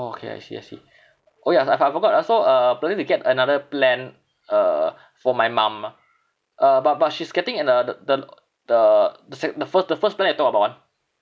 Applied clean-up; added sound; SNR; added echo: none; none; none; none.